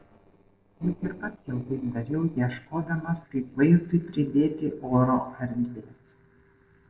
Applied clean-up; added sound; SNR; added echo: neural separator model SepFormer DNS4.